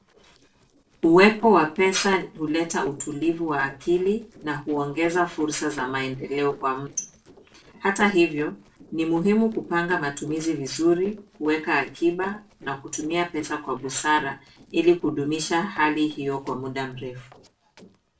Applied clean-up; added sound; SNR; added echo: neural separator model SepFormer DNS4.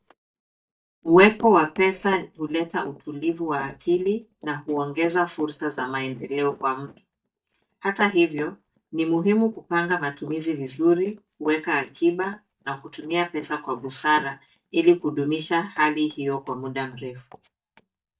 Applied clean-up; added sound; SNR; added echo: neural mask model DeepFilterNet 3.